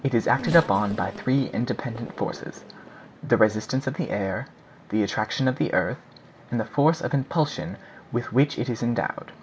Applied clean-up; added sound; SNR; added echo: none; Race car, auto racing / Accelerating, revving, vroom; 18 dB; none.